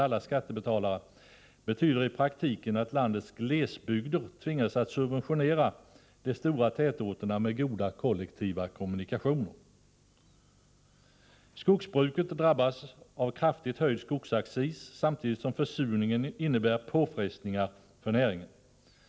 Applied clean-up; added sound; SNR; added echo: none; none; none; none.